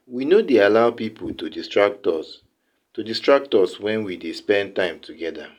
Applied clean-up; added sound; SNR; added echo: none; none; none; none.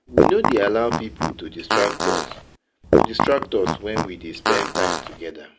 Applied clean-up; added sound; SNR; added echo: none; Fart; -3 dB; none.